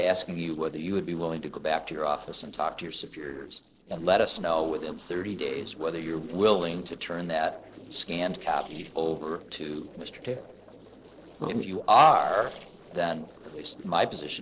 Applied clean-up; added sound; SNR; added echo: neural separator model SepFormer DNS4.